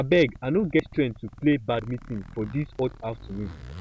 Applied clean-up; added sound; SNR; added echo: none; Zipper (clothing); 17 dB; none.